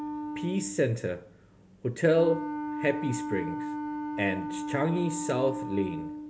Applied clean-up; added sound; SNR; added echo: none; Wind instrument, woodwind instrument; 5 dB; none.